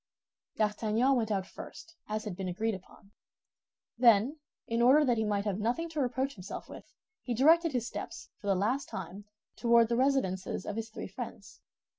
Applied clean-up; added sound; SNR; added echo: none; none; none; none.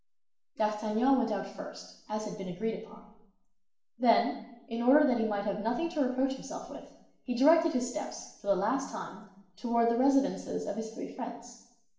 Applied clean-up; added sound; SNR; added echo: none; none; none; reverberation time 0.7 s.